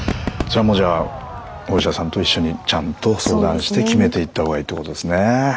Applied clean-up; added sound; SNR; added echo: none; Crowd / Fireworks; 11 dB; none.